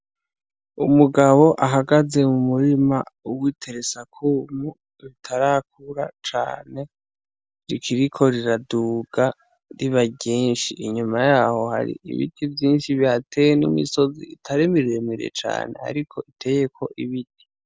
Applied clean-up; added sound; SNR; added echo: none; none; none; none.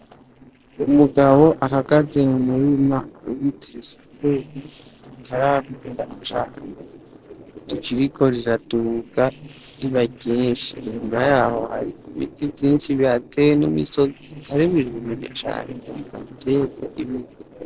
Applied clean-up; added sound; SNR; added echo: neural separator model SepFormer DNS4.